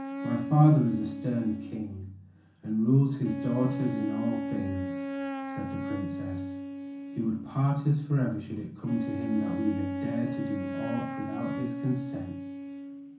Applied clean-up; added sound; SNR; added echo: none; Wind instrument, woodwind instrument; 6 dB; reverberation time 0.6 s.